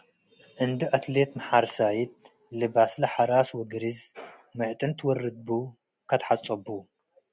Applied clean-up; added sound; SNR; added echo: none; none; none; none.